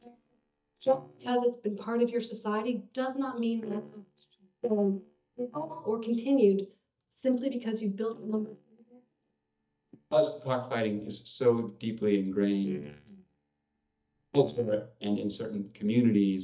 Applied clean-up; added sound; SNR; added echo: neural mask model DeepFilterNet 3.